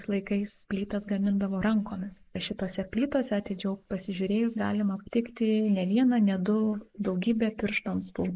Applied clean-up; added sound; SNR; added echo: neural mask model Resemble Enhance denoiser.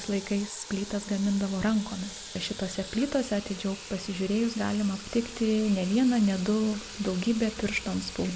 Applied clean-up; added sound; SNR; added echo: none; Sink (filling or washing) / Water tap, faucet; 14 dB; none.